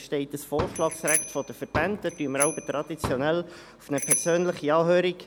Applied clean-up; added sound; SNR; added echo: none; Bicycle bell + Fireworks; 6 dB; none.